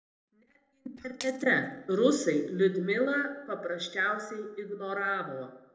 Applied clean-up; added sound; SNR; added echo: neural separator model SepFormer DNS4.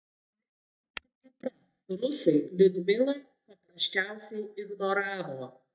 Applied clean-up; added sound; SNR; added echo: neural mask model DeepFilterNet 3.